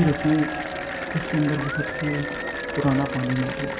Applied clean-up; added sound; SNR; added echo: none; Applause / Cheering; 5 dB; reverberation time 0.9 s.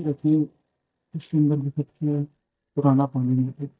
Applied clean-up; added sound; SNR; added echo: neural mask model DeepFilterNet 3.